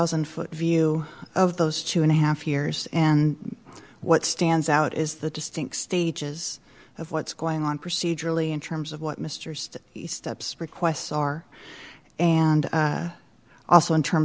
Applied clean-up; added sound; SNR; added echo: none; none; none; none.